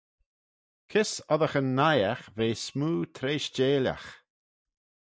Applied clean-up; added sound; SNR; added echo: neural mask model DeepFilterNet 3.